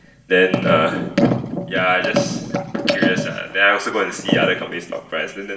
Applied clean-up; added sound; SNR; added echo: none; none; none; reverberation time 0.9 s.